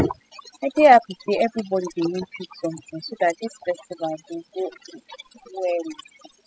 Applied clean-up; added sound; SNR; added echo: classical method spectral subtraction.